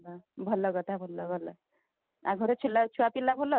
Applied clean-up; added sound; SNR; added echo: none; none; none; none.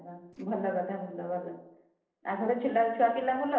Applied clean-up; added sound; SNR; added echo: neural separator model SepFormer DNS4.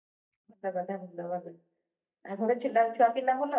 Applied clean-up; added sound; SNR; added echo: neural mask model DeepFilterNet 3.